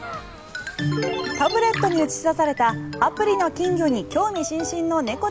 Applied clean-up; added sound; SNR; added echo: none; Fowl; 19 dB; none.